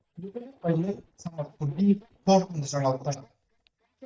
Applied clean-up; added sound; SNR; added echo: neural mask model DeepFilterNet 3.